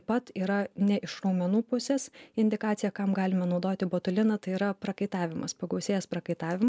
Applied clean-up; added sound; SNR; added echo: none; none; none; none.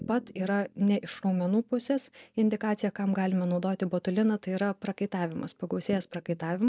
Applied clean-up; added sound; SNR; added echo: neural mask model DeepFilterNet 3.